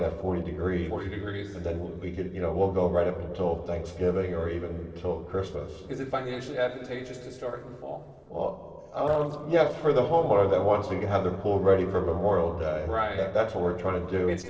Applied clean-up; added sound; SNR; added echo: neural separator model SepFormer DNS4.